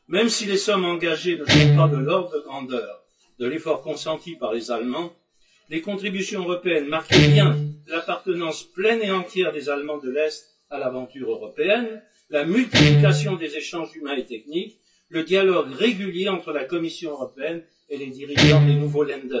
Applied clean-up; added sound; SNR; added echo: classical method WPE with log-MMSE.